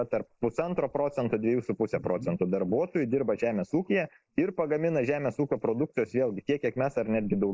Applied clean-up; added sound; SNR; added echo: neural mask model Resemble Enhance denoiser.